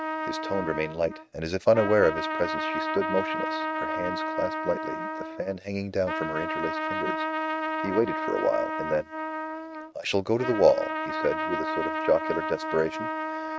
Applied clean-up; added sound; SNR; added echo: neural mask model RNNoise.